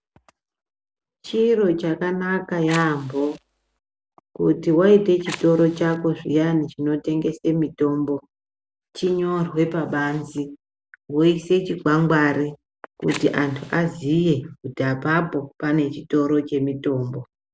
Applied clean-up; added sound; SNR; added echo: none; Fire; 17 dB; none.